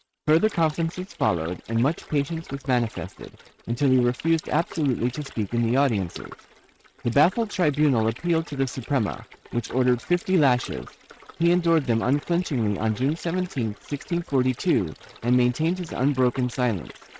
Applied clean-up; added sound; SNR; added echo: neural mask model RNNoise.